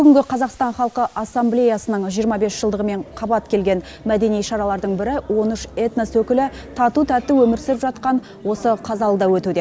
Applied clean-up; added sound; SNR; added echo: none; none; none; none.